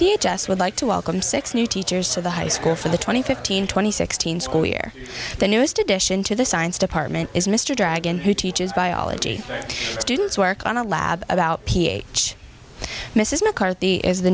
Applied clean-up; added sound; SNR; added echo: none; none; none; none.